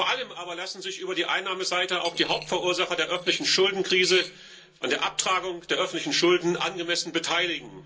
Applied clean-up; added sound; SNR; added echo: neural separator model SepFormer DNS4.